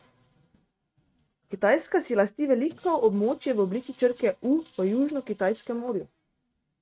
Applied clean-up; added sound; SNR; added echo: neural mask model RNNoise.